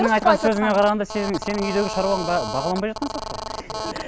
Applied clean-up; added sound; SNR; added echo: none; Telephone; 9 dB; none.